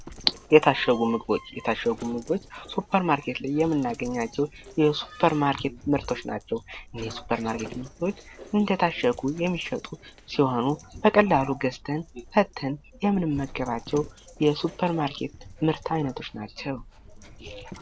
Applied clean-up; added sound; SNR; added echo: none; Dog; 19 dB; none.